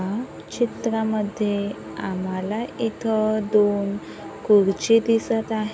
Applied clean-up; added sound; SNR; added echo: none; none; none; none.